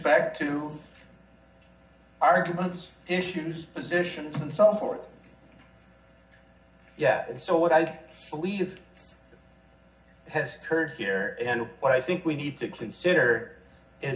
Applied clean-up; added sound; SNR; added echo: none; none; none; reverberation time 0.4 s.